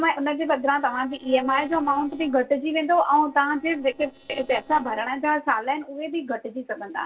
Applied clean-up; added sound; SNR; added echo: neural separator model SepFormer DNS4.